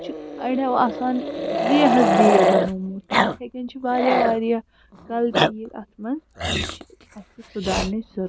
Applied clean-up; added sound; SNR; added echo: none; Growling; 0 dB; none.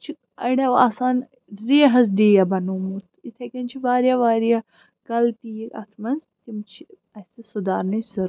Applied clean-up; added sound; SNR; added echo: none; none; none; none.